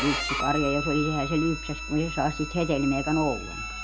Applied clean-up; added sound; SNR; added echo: none; Bowed string instrument; 7 dB; none.